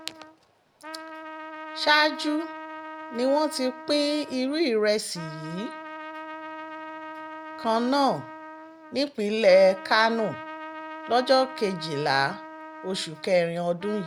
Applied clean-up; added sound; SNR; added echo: none; Trumpet; 14 dB; none.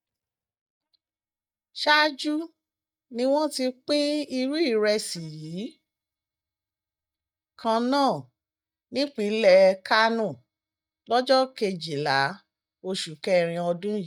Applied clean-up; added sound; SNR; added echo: neural mask model DeepFilterNet 3.